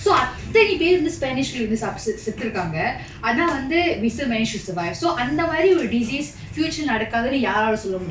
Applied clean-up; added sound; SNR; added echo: none; Organ; 19 dB; none.